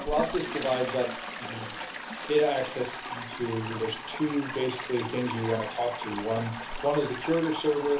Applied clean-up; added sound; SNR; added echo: none; Toilet flush; 7 dB; reverberation time 0.3 s.